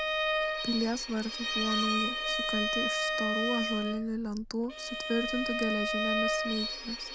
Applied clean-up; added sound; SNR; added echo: none; Bowed string instrument; -1 dB; none.